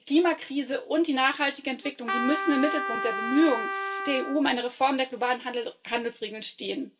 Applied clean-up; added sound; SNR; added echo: none; Trumpet; 5 dB; reverberation time 0.2 s.